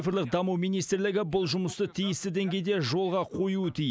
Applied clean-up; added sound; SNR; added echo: none; none; none; none.